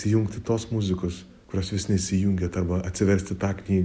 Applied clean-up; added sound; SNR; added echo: none; none; none; none.